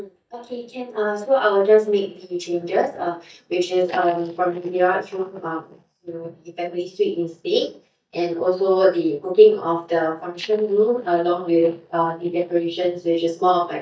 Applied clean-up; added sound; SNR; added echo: neural mask model DeepFilterNet 3.